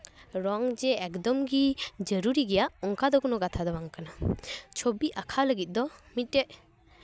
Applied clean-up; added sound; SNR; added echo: none; none; none; none.